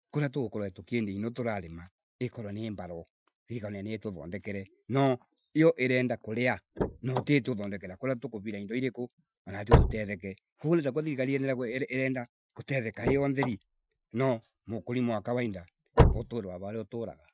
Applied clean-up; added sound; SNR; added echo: classical method Wiener filter.